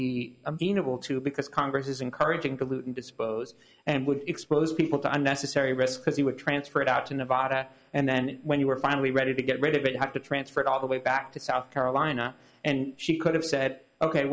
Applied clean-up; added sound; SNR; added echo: none; none; none; none.